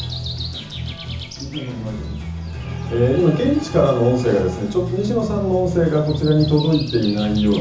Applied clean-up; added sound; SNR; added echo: none; Breathing; 18 dB; reverberation time 0.6 s.